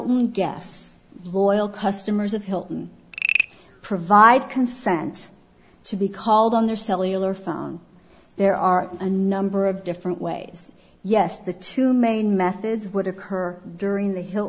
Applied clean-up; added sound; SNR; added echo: none; Frog; 6 dB; none.